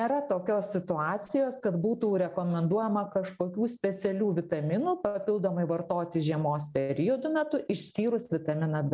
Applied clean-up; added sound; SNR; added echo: none; none; none; none.